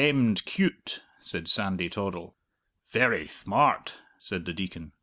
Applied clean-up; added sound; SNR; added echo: none; none; none; none.